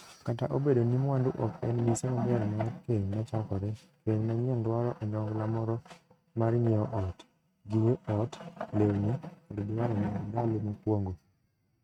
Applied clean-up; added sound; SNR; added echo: neural mask model RNNoise.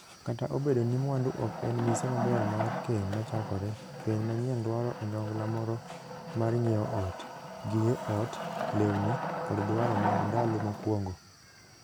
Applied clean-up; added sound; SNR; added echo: none; Wood; 5 dB; none.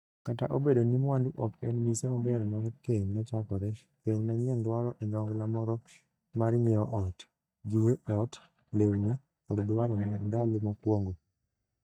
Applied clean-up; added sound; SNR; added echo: neural mask model DeepFilterNet 3.